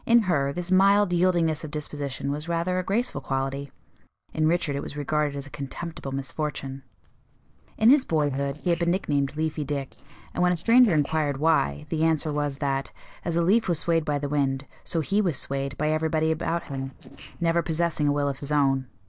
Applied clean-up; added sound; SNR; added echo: neural separator model SepFormer DNS4.